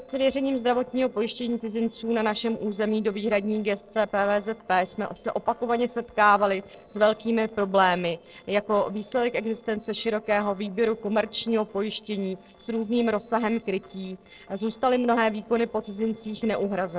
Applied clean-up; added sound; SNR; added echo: neural separator model SepFormer DNS4.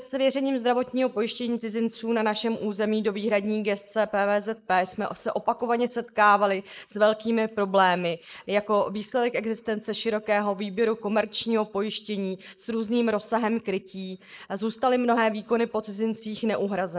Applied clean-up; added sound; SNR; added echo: neural mask model Resemble Enhance denoiser.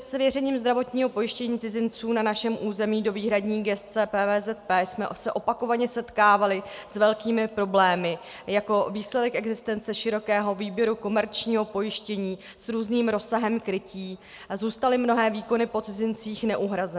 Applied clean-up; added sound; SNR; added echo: none; none; none; none.